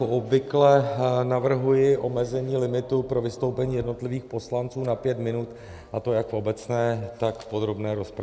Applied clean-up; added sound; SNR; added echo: none; none; none; none.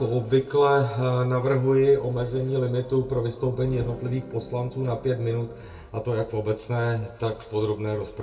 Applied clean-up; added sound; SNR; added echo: none; Electric guitar / Strum; 18 dB; reverberation time 0.2 s.